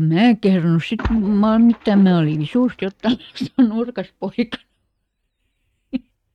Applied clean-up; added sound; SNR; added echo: neural mask model RNNoise.